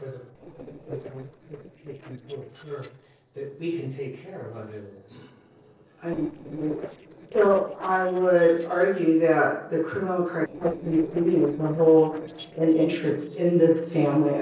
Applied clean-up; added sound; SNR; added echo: neural separator model SepFormer DNS4.